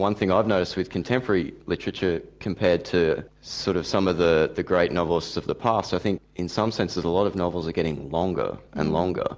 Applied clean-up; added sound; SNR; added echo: none; none; none; none.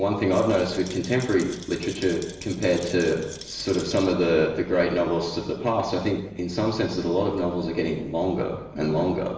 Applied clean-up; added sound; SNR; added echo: none; Rattle; 18 dB; reverberation time 0.9 s.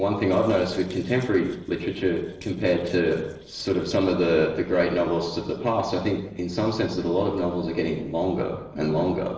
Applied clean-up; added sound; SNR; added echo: neural separator model SepFormer DNS4.